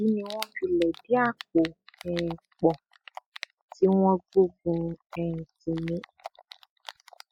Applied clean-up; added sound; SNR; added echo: classical method log-MMSE.